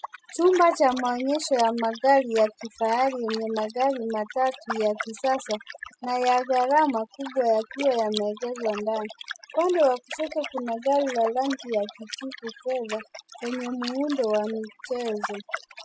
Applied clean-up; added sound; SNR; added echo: classical method spectral subtraction.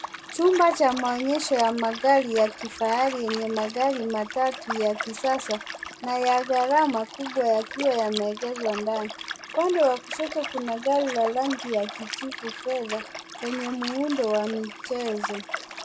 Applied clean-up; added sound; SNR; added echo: none; Liquid; 11 dB; none.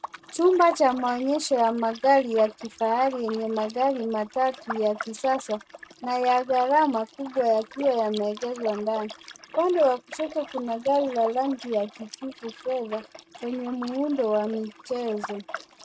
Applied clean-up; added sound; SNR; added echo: neural mask model RNNoise.